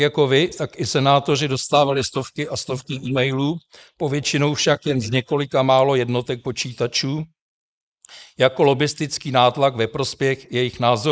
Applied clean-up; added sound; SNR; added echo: neural mask model Resemble Enhance denoiser.